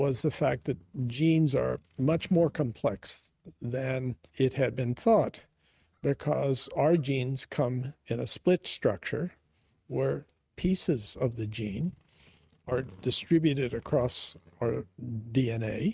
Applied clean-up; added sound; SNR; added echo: neural mask model RNNoise.